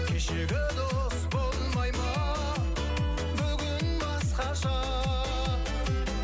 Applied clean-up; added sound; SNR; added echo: none; none; none; none.